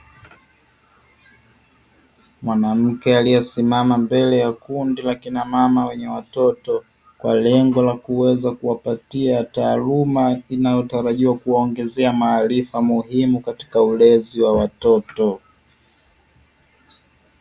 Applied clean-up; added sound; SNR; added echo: none; none; none; none.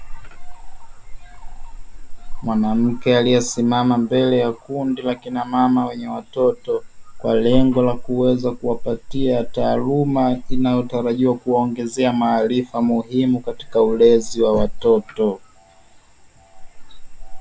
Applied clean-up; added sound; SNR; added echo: none; Cricket / Frog; 8 dB; none.